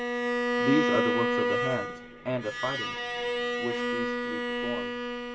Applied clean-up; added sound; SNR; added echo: none; Bowed string instrument; -5 dB; reverberation time 0.2 s.